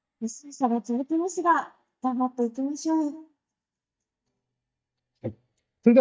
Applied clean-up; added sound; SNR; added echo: neural mask model DeepFilterNet 3.